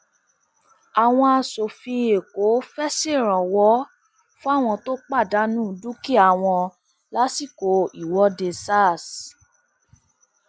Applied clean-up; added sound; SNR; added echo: none; none; none; none.